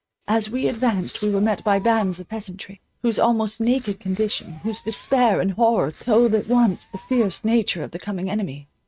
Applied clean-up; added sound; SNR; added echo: neural mask model RNNoise.